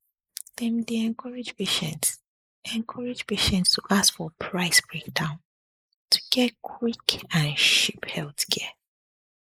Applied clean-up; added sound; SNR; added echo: neural mask model Resemble Enhance denoiser.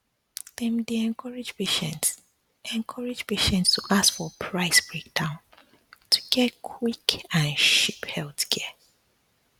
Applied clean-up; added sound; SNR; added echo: none; none; none; none.